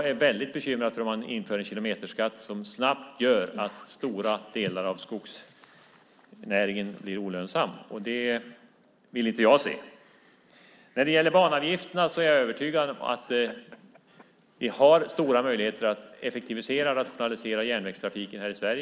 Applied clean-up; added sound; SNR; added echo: none; none; none; none.